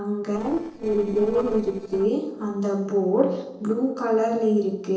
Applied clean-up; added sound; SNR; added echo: neural separator model SepFormer DNS4.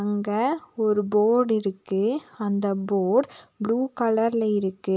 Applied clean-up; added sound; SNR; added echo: none; none; none; none.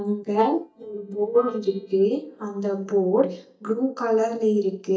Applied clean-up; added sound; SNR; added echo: neural mask model DeepFilterNet 3.